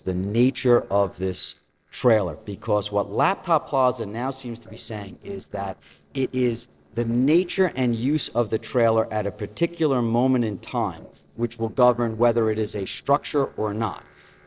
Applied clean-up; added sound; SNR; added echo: neural separator model SepFormer DNS4.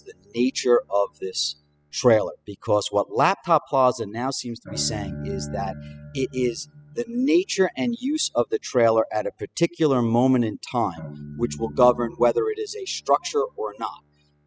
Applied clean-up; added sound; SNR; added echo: classical method spectral subtraction.